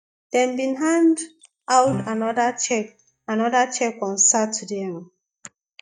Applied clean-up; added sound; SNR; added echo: neural mask model DeepFilterNet 3.